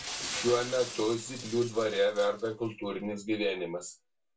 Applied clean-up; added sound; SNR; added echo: none; Shatter; 12 dB; reverberation time 0.2 s.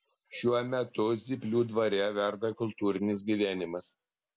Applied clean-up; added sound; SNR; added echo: none; none; none; none.